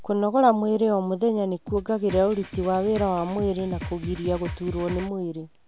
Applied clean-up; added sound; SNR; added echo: none; Drum kit; 11 dB; none.